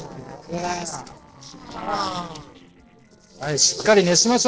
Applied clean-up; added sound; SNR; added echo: neural separator model SepFormer DNS4.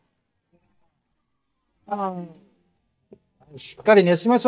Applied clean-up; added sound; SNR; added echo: neural mask model DeepFilterNet 3.